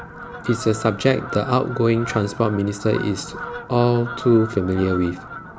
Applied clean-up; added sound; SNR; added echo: none; Fowl; 13 dB; none.